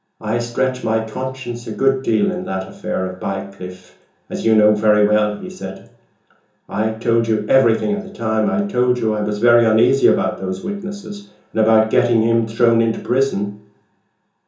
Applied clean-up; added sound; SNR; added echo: none; none; none; reverberation time 0.6 s.